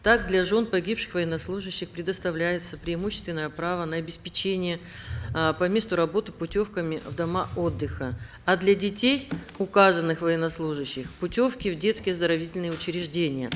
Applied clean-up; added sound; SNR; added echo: none; none; none; none.